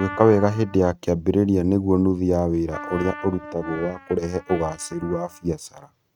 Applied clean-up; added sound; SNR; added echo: neural mask model RNNoise.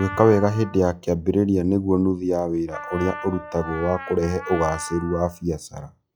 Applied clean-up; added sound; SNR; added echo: classical method log-MMSE.